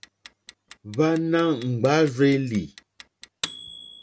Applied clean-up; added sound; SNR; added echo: none; Clock; 18 dB; none.